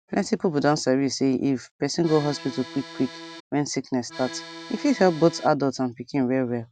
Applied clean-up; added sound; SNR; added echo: none; Accordion; 15 dB; none.